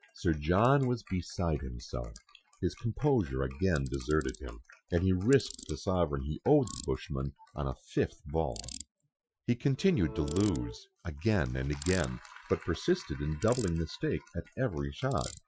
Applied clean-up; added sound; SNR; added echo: classical method Wiener filter.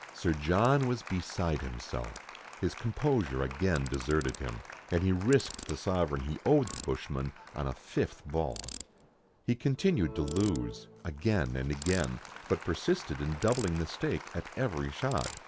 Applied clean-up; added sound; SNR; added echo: none; Applause + Ratchet, pawl; 14 dB; none.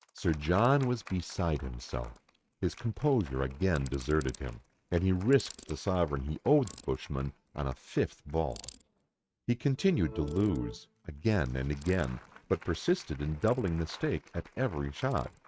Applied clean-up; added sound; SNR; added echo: neural mask model RNNoise.